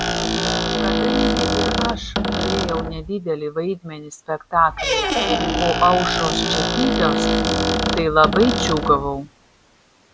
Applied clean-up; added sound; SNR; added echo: none; Squeak; -1 dB; none.